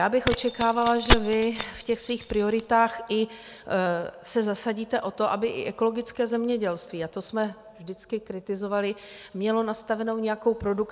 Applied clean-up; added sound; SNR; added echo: none; Keys jangling; 2 dB; none.